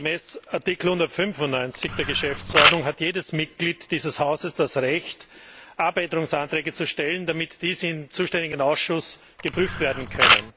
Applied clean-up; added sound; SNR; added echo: none; Camera; -5 dB; none.